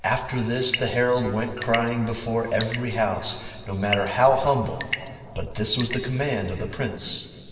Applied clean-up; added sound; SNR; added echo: none; Drip / Sink (filling or washing) / Water tap, faucet / Water; 11 dB; reverberation time 2.6 s.